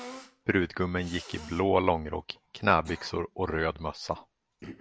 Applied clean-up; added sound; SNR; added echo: none; Cough; 19 dB; none.